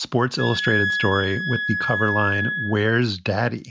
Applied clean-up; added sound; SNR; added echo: none; Wind instrument, woodwind instrument; 4 dB; none.